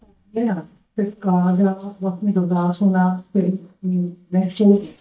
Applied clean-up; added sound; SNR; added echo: neural mask model DeepFilterNet 3.